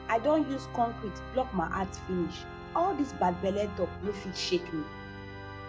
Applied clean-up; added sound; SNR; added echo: none; Organ; 10 dB; none.